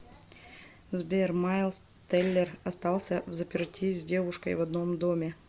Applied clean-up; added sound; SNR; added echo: none; none; none; none.